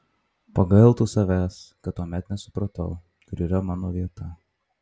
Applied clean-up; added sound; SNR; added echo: none; none; none; none.